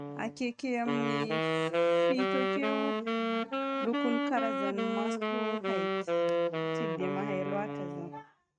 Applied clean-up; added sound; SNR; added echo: neural mask model RNNoise.